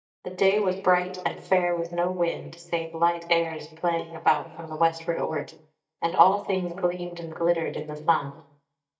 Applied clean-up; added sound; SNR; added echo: neural mask model DeepFilterNet 3.